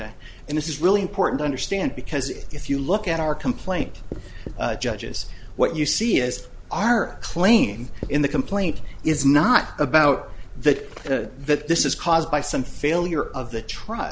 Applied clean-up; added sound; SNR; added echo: none; Writing; 15 dB; none.